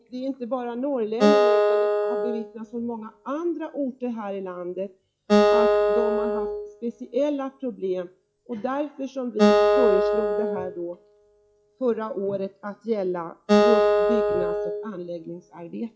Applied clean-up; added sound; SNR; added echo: classical method log-MMSE.